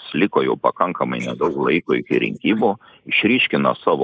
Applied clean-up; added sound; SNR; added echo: neural mask model Resemble Enhance denoiser.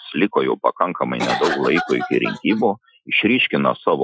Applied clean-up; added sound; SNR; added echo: classical method Wiener filter.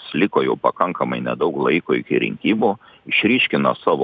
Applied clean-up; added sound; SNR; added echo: none; none; none; none.